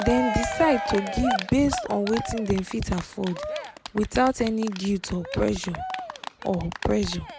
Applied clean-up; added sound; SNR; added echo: none; Cheering; 7 dB; none.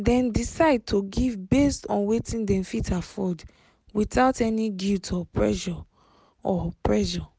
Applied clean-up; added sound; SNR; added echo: none; none; none; none.